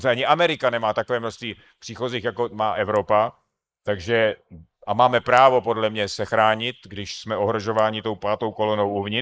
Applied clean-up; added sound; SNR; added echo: neural mask model Resemble Enhance denoiser.